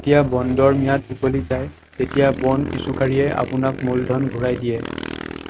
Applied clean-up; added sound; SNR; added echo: neural mask model RNNoise.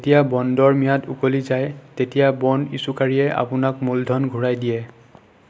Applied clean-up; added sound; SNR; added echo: none; none; none; none.